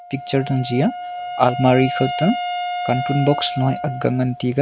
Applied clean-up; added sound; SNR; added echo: none; Wind instrument, woodwind instrument; 7 dB; none.